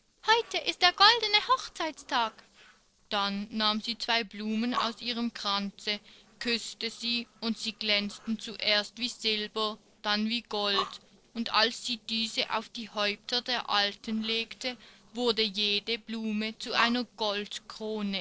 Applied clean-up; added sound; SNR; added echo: neural separator model SepFormer DNS4.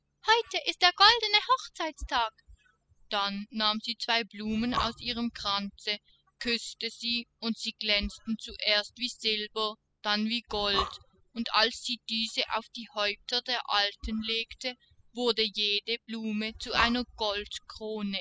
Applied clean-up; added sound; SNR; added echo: classical method spectral subtraction.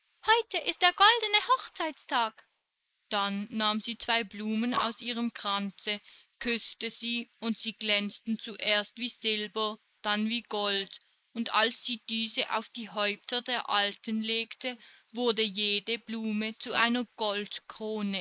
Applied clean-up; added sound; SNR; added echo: neural mask model Resemble Enhance denoiser.